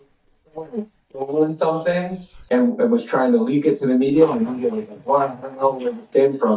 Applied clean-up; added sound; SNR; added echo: neural mask model DeepFilterNet 3.